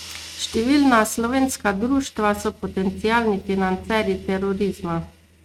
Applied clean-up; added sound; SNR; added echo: neural mask model RNNoise.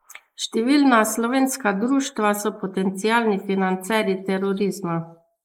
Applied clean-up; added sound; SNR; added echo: neural mask model Resemble Enhance denoiser.